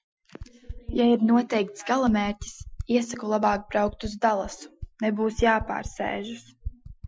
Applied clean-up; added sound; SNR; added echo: classical method Wiener filter.